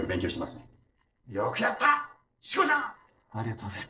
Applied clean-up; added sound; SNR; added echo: neural separator model SepFormer DNS4.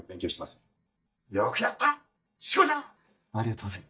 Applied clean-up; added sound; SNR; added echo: neural mask model DeepFilterNet 3.